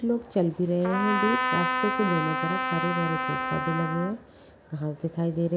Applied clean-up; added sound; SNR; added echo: none; Trumpet; 1 dB; none.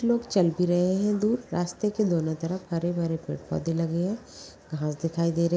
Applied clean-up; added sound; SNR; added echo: none; none; none; none.